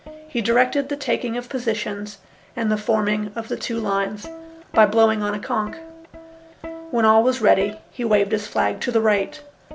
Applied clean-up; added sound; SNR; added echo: none; Plucked string instrument; 18 dB; none.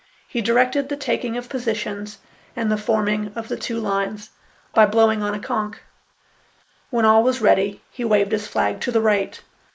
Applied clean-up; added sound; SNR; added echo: neural mask model Resemble Enhance denoiser.